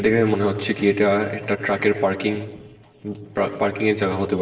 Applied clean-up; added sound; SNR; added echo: neural separator model SepFormer DNS4.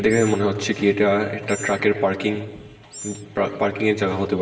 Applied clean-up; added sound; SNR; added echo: none; Animal; 20 dB; reverberation time 1.1 s.